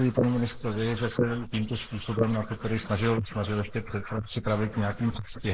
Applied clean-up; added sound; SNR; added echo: neural mask model Resemble Enhance denoiser.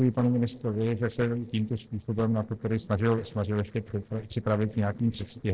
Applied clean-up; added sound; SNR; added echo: neural separator model SepFormer DNS4.